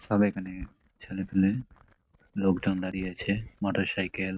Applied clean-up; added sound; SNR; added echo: neural mask model RNNoise.